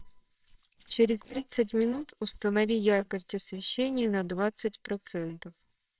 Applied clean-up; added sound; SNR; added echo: neural separator model SepFormer WHAMR!.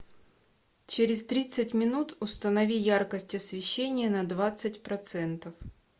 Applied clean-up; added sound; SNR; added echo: none; none; none; none.